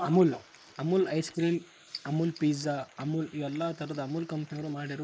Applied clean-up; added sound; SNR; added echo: neural mask model Resemble Enhance denoiser.